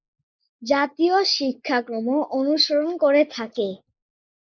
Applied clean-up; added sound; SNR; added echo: neural mask model Resemble Enhance denoiser.